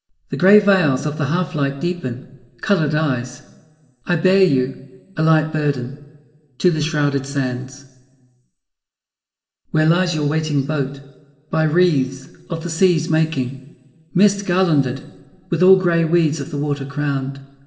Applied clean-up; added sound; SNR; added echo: none; none; none; reverberation time 1.1 s.